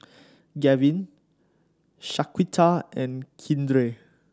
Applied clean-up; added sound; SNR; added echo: none; none; none; none.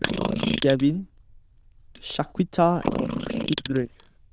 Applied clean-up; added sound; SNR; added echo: neural diffusion model UNIVERSE++.